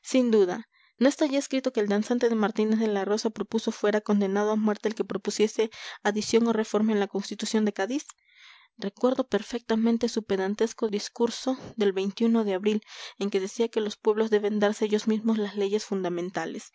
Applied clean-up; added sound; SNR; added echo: none; none; none; none.